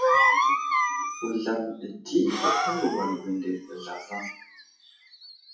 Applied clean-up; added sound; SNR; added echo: classical method WPE with log-MMSE.